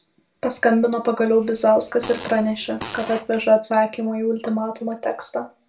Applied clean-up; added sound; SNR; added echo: none; Fart; 17 dB; reverberation time 0.3 s.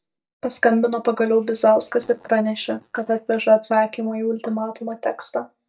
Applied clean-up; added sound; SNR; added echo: neural mask model DeepFilterNet 3.